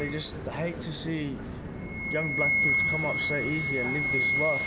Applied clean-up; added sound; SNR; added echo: none; Wind instrument, woodwind instrument; -2 dB; none.